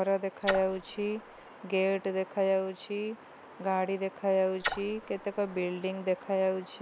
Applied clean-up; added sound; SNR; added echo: none; Splash, splatter; 8 dB; none.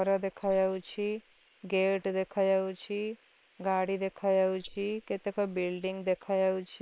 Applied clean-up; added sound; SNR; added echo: neural separator model SepFormer WHAM!.